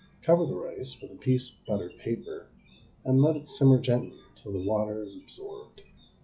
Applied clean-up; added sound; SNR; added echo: classical method log-MMSE.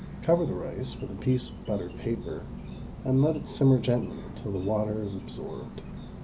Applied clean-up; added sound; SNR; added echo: none; Insect; 10 dB; none.